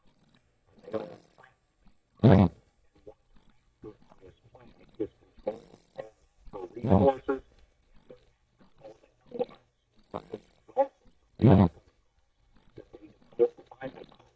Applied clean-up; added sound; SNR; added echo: neural mask model DeepFilterNet 3.